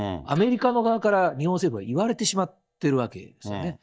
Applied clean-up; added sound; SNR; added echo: neural mask model DeepFilterNet 3.